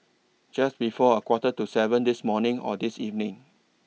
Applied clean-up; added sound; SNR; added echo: none; none; none; none.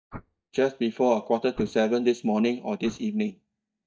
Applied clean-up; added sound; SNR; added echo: neural mask model DeepFilterNet 3.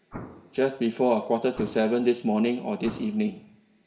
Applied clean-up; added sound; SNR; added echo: none; Explosion; 18 dB; reverberation time 0.6 s.